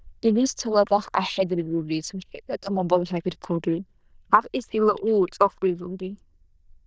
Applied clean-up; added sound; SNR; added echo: neural diffusion model UNIVERSE++.